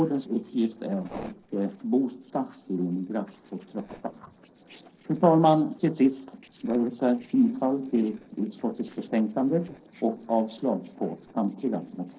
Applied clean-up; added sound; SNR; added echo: neural separator model SepFormer DNS4.